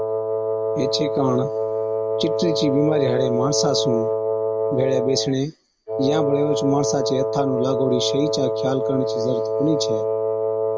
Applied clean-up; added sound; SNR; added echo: none; Wind instrument, woodwind instrument; -1 dB; none.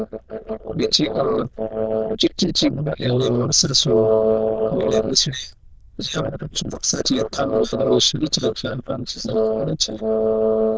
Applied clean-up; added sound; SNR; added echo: neural diffusion model UNIVERSE++.